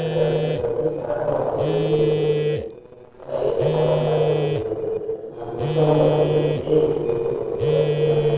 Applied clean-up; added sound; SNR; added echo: neural separator model SepFormer DNS4.